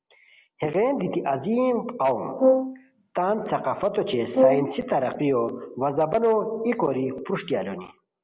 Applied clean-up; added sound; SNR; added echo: none; Brass instrument; 0 dB; none.